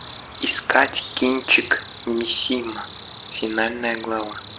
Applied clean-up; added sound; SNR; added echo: none; Cricket; 14 dB; none.